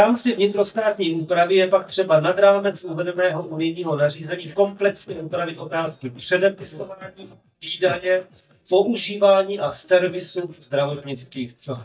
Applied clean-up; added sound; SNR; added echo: neural mask model DeepFilterNet 3.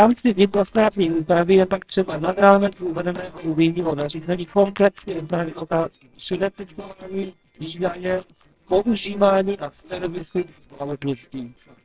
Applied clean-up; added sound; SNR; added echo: neural separator model SepFormer WHAMR!.